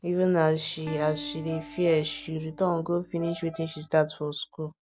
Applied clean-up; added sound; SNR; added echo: none; Acoustic guitar; 18 dB; none.